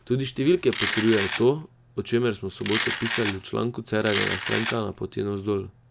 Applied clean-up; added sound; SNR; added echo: none; Domestic sounds, home sounds; 4 dB; none.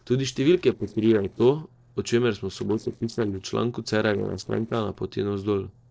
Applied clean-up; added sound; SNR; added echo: neural separator model SepFormer DNS4.